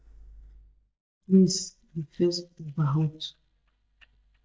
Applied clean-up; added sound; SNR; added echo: neural mask model DeepFilterNet 3.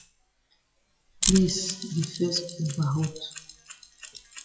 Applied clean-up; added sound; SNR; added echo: classical method WPE with log-MMSE.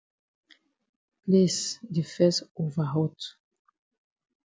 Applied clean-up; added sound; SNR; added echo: none; none; none; none.